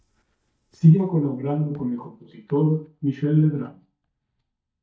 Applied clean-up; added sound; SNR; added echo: neural mask model DeepFilterNet 3.